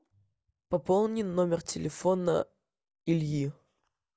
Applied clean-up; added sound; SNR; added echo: none; none; none; none.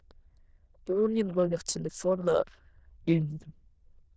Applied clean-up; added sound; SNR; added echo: neural diffusion model UNIVERSE++.